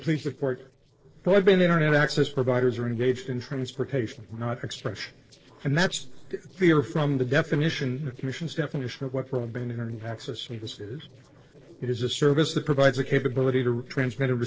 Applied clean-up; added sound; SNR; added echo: neural separator model SepFormer DNS4.